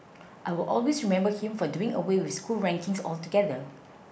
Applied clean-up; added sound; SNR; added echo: none; none; none; none.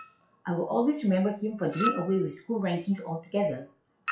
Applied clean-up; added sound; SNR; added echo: classical method WPE with log-MMSE.